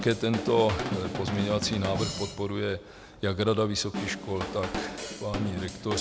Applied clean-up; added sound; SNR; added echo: none; Drum / Drum kit; 6 dB; none.